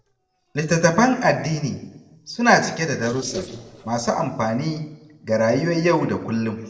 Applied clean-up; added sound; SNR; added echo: neural separator model SepFormer DNS4.